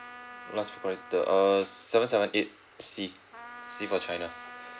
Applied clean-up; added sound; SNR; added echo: none; Trumpet; 17 dB; none.